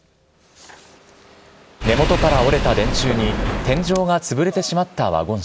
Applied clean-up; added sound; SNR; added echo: none; Engine / Car; 0 dB; none.